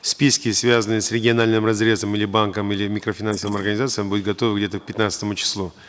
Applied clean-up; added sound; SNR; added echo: neural mask model Resemble Enhance denoiser.